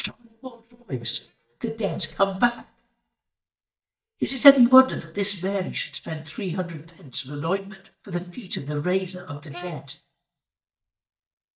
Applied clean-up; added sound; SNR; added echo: neural mask model DeepFilterNet 3.